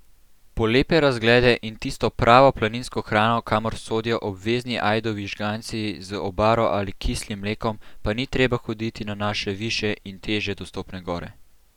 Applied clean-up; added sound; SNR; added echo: none; none; none; none.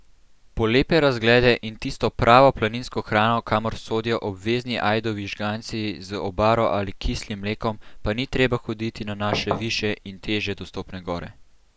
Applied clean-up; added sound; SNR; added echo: none; Knock / Wood; 6 dB; none.